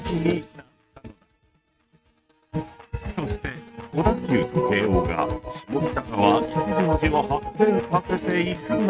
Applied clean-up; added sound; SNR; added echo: neural mask model RNNoise.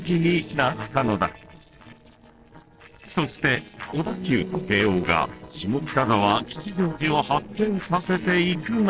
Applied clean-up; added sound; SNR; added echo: neural separator model SepFormer DNS4.